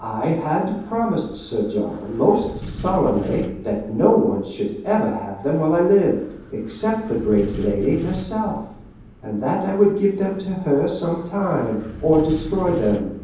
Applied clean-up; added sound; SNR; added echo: none; Wind; 15 dB; reverberation time 0.9 s.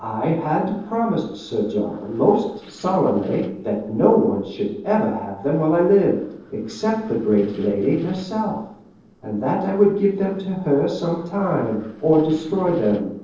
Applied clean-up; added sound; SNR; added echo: neural separator model SepFormer DNS4.